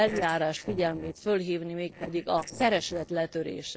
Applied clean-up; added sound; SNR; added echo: neural separator model SepFormer DNS4.